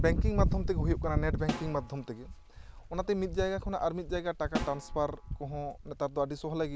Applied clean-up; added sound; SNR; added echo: none; Snare drum; 12 dB; none.